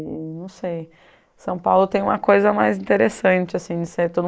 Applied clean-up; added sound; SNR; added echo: neural mask model Resemble Enhance denoiser.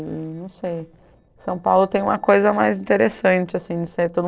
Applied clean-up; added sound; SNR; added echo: neural separator model SepFormer DNS4.